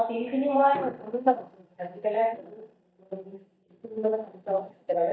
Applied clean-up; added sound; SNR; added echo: neural mask model DeepFilterNet 3.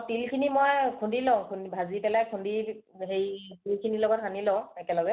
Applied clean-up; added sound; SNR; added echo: none; none; none; none.